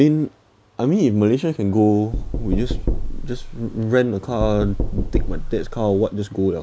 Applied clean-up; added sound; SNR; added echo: none; Knock; 3 dB; none.